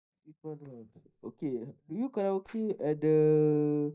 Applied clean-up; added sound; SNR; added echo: neural mask model DeepFilterNet 3.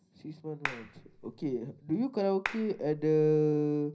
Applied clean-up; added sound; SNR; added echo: none; Clapping; 12 dB; reverberation time 0.4 s.